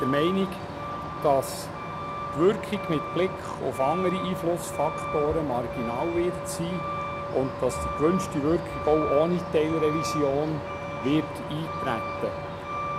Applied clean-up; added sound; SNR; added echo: none; Truck; 5 dB; none.